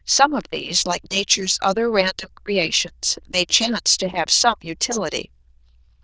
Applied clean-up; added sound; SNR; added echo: neural diffusion model UNIVERSE++.